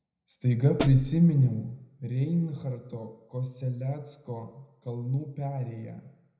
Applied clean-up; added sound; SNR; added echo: none; Hi-hat; 4 dB; reverberation time 0.8 s.